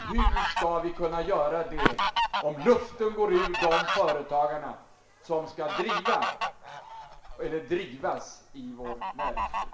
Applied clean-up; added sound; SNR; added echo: none; Fowl; 2 dB; reverberation time 0.6 s.